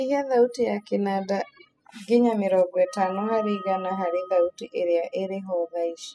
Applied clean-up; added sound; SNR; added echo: classical method spectral subtraction.